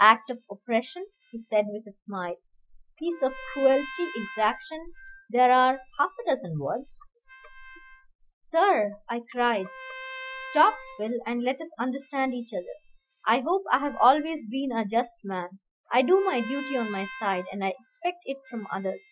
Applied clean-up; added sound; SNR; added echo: classical method Wiener filter.